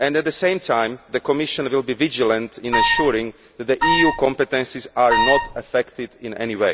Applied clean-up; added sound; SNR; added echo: none; Wind instrument, woodwind instrument; -1 dB; none.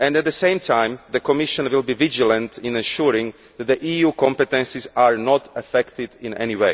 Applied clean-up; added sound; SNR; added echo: none; none; none; none.